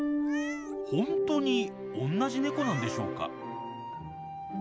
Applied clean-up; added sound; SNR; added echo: none; Meow; 18 dB; none.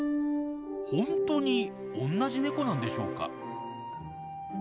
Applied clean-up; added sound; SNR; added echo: none; none; none; none.